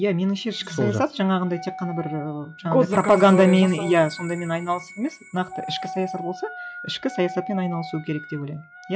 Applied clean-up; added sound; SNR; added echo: classical method log-MMSE.